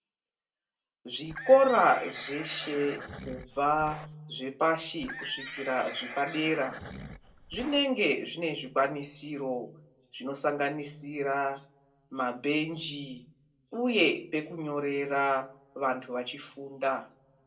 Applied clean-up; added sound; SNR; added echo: none; Livestock, farm animals, working animals; 12 dB; reverberation time 0.2 s.